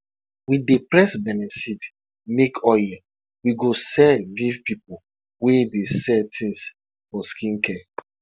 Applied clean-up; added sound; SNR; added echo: none; none; none; none.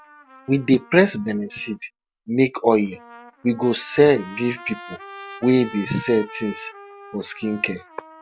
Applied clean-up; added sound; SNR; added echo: none; Trumpet; 19 dB; none.